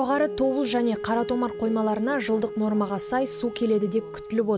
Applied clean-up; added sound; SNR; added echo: none; Wind instrument, woodwind instrument; 10 dB; none.